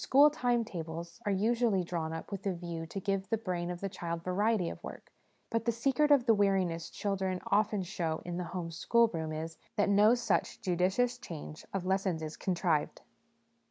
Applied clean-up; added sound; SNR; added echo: none; none; none; none.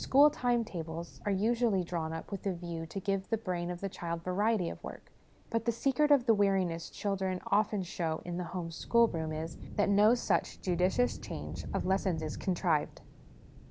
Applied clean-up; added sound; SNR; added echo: none; Thunder / Rain; 14 dB; none.